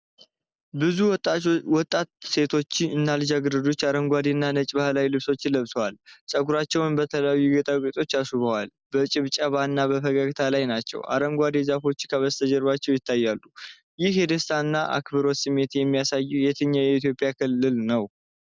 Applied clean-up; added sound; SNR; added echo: none; none; none; none.